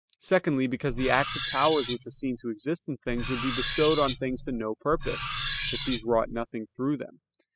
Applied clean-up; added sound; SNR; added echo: classical method spectral subtraction.